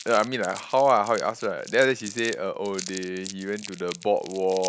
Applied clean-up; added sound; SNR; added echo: none; Crumpling, crinkling; 16 dB; none.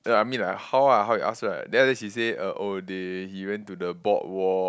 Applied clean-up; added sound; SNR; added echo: none; none; none; none.